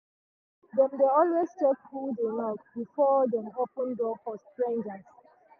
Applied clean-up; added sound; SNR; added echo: none; none; none; none.